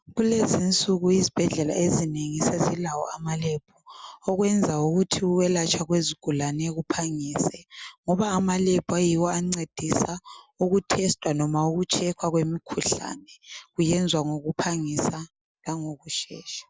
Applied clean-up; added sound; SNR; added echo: none; none; none; none.